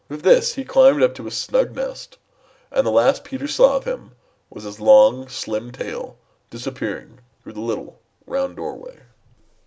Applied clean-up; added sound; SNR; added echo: none; none; none; none.